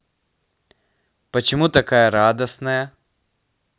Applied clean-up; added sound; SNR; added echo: none; none; none; none.